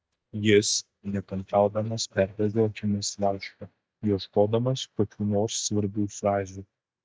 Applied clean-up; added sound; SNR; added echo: neural mask model DeepFilterNet 3.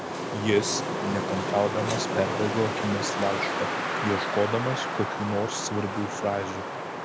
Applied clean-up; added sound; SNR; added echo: none; Wind; 1 dB; none.